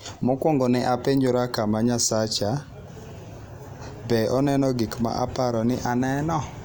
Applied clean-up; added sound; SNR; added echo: none; none; none; none.